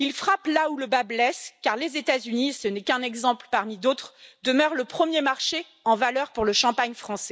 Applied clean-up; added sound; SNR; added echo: none; none; none; none.